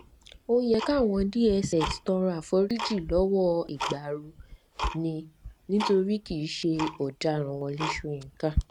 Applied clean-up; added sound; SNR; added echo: none; Tick-tock; 9 dB; none.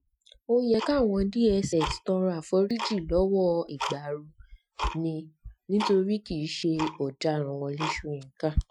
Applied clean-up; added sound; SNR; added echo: classical method Wiener filter.